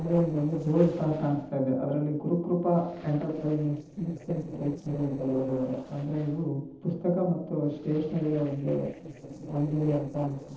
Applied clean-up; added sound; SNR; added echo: neural separator model SepFormer DNS4.